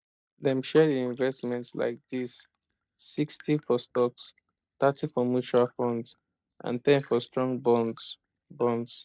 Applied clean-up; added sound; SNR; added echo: neural mask model DeepFilterNet 3.